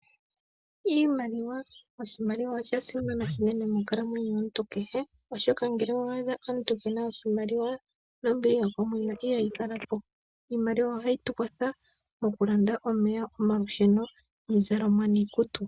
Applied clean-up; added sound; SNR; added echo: none; Telephone; 18 dB; none.